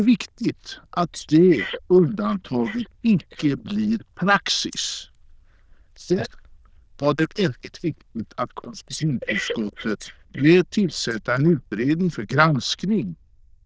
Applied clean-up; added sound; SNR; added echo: neural diffusion model UNIVERSE++.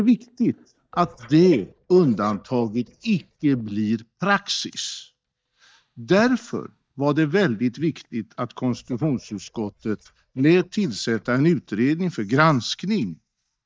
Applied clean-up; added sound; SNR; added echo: neural mask model DeepFilterNet 3.